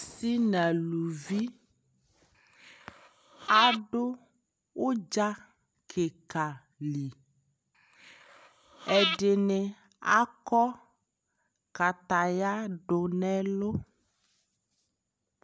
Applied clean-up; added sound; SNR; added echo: none; Breathing; 4 dB; none.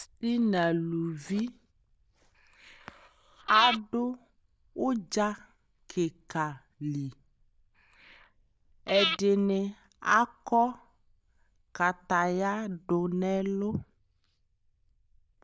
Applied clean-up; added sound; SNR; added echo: neural diffusion model UNIVERSE++.